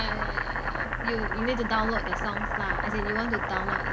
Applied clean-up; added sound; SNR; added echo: none; Boiling; 0 dB; none.